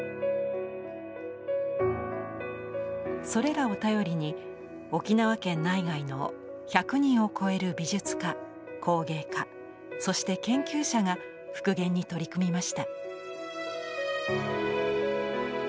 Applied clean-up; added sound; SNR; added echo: none; none; none; none.